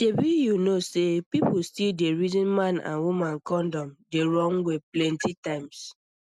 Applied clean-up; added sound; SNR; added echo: none; none; none; none.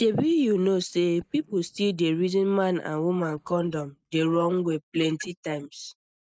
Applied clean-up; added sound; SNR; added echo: neural mask model DeepFilterNet 3.